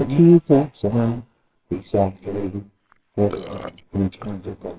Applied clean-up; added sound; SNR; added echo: neural separator model SepFormer WHAMR!.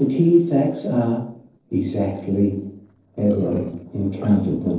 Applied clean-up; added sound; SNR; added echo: neural separator model SepFormer DNS4.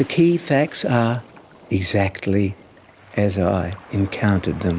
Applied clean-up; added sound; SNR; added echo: none; none; none; none.